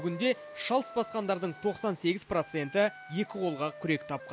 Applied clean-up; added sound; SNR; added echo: none; Wind instrument, woodwind instrument; 16 dB; none.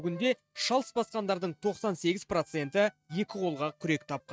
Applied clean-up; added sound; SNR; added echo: neural mask model RNNoise.